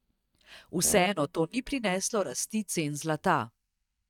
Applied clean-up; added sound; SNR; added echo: neural mask model DeepFilterNet 3.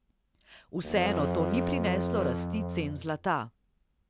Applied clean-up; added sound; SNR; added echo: none; Brass instrument; 1 dB; none.